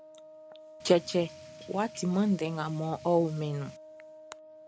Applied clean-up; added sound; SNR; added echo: none; Wind instrument, woodwind instrument + Drip / Rain; 18 dB; none.